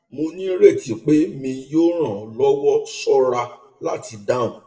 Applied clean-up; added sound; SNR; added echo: none; none; none; reverberation time 0.5 s.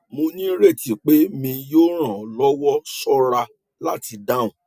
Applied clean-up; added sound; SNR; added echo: none; none; none; none.